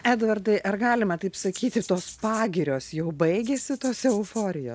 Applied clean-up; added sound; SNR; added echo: none; Rattle (instrument); 18 dB; none.